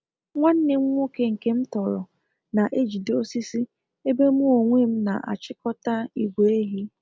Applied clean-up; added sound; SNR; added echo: none; none; none; none.